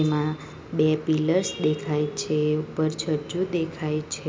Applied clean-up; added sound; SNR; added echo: none; none; none; none.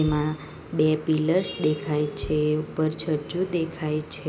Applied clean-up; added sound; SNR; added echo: none; Bass drum; 19 dB; none.